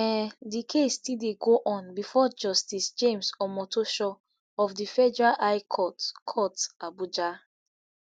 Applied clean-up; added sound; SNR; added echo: none; none; none; none.